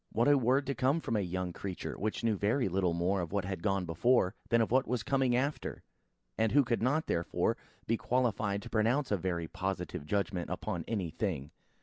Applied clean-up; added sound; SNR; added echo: none; none; none; none.